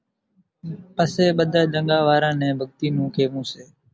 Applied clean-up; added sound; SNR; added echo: none; none; none; none.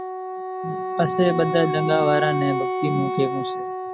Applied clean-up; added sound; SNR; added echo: none; Wind instrument, woodwind instrument; 2 dB; none.